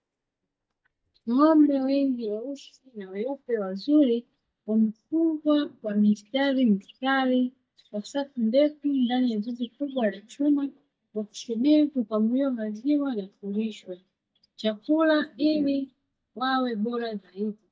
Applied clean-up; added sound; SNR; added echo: neural mask model DeepFilterNet 3.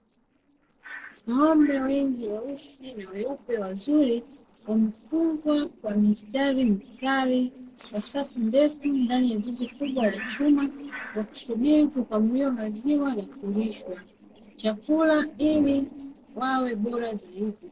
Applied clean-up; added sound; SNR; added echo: neural separator model SepFormer DNS4.